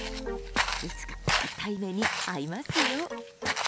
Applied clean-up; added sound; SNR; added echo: none; Walk, footsteps; -3 dB; none.